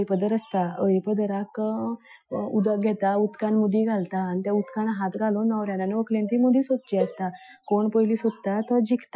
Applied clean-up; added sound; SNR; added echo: classical method Wiener filter.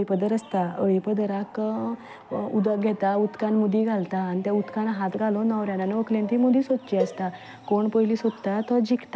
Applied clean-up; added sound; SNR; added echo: none; Cowbell; 11 dB; none.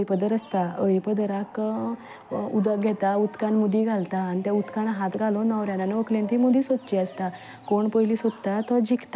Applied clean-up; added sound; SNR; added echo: none; none; none; none.